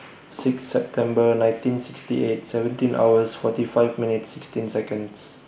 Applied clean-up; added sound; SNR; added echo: none; none; none; none.